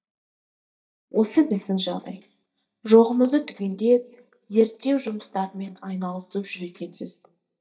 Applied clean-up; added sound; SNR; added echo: neural mask model DeepFilterNet 3.